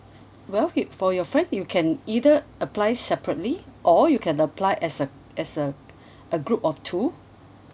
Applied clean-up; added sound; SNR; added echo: none; none; none; none.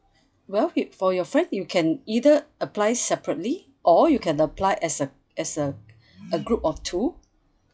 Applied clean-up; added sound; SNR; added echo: classical method log-MMSE.